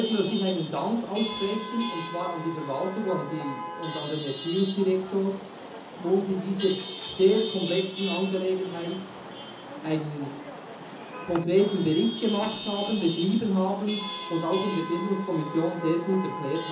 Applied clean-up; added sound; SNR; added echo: none; Chatter / Traffic noise, roadway noise / Vehicle horn, car horn, honking / Engine; 9 dB; reverberation time 0.5 s.